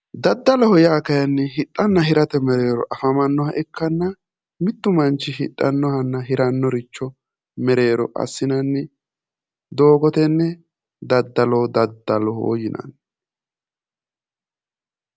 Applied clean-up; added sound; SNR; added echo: none; none; none; none.